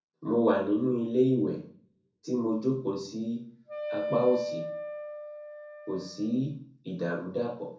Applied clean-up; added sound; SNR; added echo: none; Wind instrument, woodwind instrument; 7 dB; reverberation time 0.5 s.